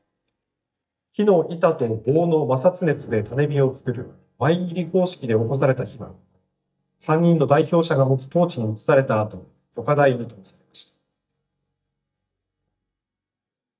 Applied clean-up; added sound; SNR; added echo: neural mask model DeepFilterNet 3.